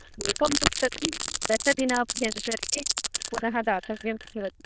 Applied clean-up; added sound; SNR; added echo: neural diffusion model UNIVERSE++.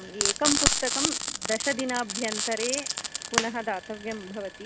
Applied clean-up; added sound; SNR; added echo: none; Frying (food); -3 dB; none.